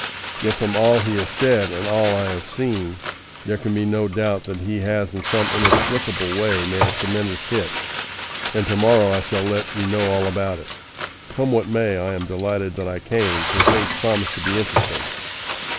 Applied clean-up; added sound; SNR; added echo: none; Frying (food); 2 dB; none.